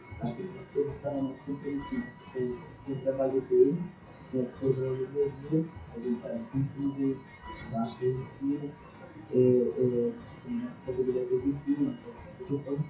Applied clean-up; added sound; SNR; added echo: classical method WPE with log-MMSE.